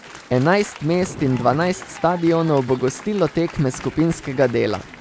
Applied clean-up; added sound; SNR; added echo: none; Thunder + Applause; 16 dB; none.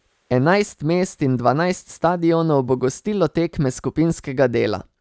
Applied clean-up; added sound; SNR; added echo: none; none; none; none.